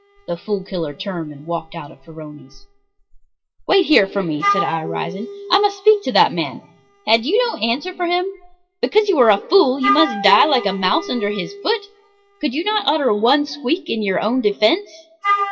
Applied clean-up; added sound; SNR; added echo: classical method WPE with log-MMSE.